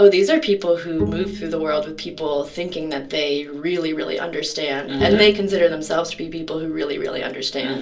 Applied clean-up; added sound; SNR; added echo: none; Bowed string instrument; 11 dB; reverberation time 0.3 s.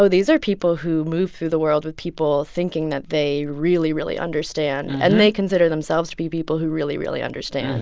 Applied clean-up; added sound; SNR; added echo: none; none; none; none.